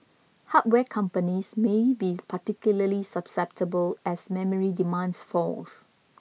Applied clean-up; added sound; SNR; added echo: none; none; none; none.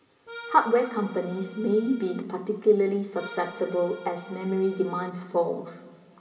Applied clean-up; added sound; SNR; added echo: none; Accordion; 16 dB; reverberation time 2.5 s.